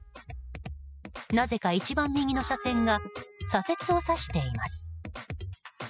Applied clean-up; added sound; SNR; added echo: classical method spectral subtraction.